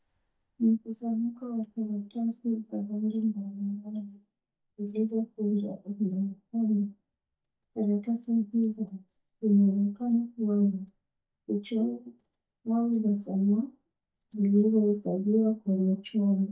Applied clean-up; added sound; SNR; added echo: neural mask model DeepFilterNet 3.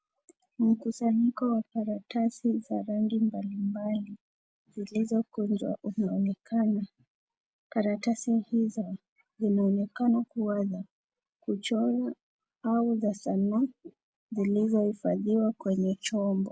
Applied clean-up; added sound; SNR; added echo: none; none; none; none.